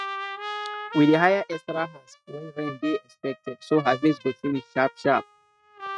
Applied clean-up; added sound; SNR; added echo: neural mask model RNNoise.